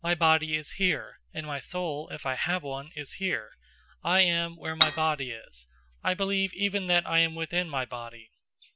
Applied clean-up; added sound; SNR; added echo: none; Cutlery, silverware / Dishes, pots, and pans; -2 dB; none.